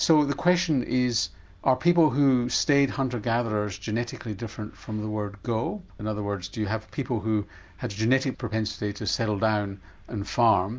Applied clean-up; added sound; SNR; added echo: none; none; none; none.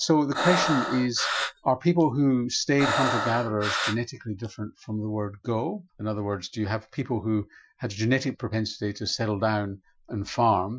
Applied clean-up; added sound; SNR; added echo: classical method Wiener filter.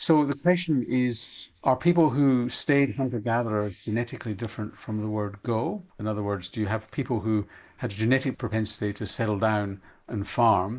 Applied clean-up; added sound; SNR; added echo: neural mask model Resemble Enhance denoiser.